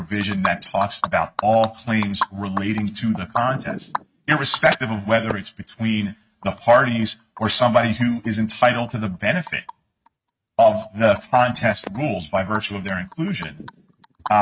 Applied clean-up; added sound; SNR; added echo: neural mask model RNNoise.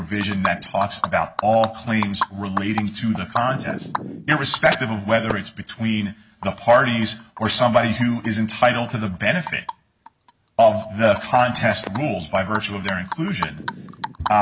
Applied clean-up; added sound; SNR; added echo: none; Animal; 11 dB; none.